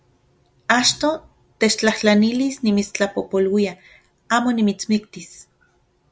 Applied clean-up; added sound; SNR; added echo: none; none; none; none.